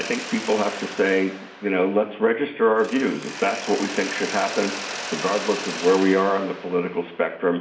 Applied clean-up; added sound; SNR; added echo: none; Mechanisms; 11 dB; reverberation time 0.8 s.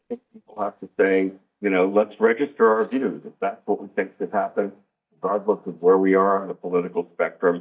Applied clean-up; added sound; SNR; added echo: neural mask model DeepFilterNet 3.